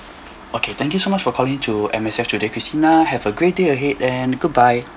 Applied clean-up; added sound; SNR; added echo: none; none; none; none.